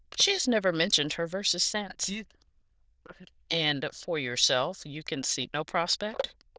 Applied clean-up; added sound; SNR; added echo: neural diffusion model UNIVERSE++.